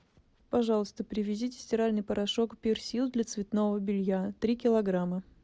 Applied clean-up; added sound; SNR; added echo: none; none; none; none.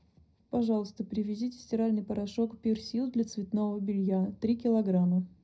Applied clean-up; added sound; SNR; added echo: none; none; none; reverberation time 0.3 s.